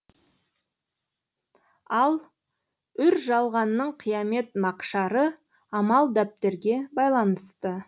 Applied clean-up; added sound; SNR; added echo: none; none; none; none.